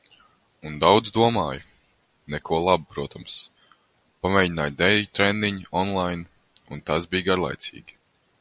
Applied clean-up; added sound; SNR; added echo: none; none; none; none.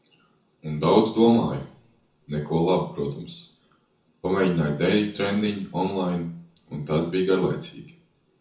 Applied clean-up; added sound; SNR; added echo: none; none; none; reverberation time 0.6 s.